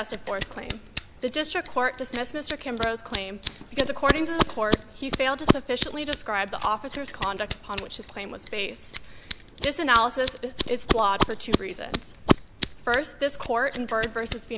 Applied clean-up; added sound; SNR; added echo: none; Scissors; 2 dB; none.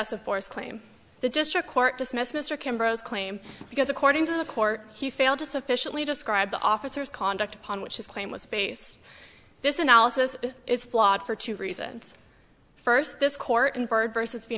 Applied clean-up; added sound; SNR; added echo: none; none; none; none.